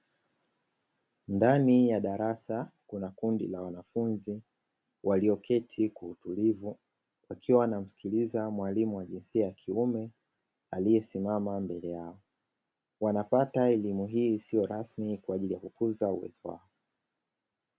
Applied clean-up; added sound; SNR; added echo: none; none; none; none.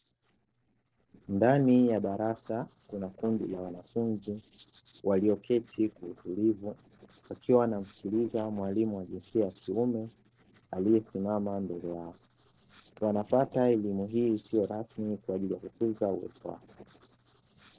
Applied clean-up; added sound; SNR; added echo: neural separator model SepFormer DNS4.